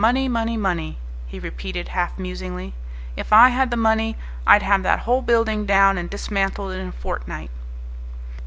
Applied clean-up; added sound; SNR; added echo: none; none; none; none.